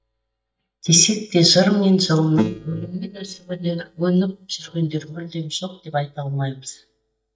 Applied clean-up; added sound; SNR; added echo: neural mask model DeepFilterNet 3.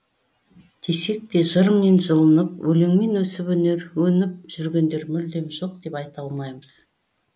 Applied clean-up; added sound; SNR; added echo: none; none; none; none.